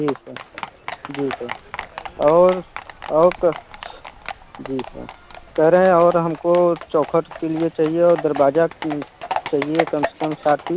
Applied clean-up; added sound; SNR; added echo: none; Livestock, farm animals, working animals; 12 dB; none.